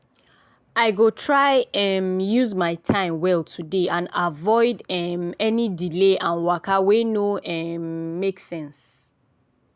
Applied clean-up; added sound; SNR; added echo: none; none; none; none.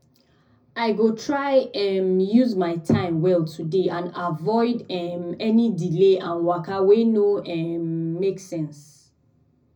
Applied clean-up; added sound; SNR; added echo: none; none; none; reverberation time 0.4 s.